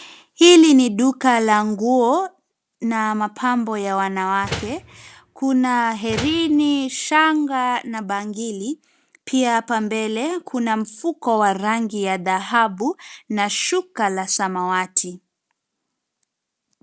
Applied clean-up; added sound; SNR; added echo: none; Slam; 13 dB; none.